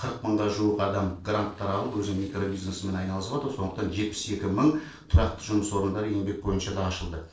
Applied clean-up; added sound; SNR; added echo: neural separator model SepFormer DNS4.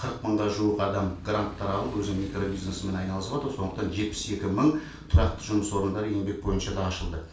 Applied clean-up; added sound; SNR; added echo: none; Motorcycle; 17 dB; reverberation time 0.3 s.